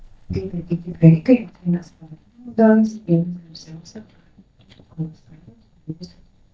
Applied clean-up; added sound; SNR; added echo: neural mask model DeepFilterNet 3.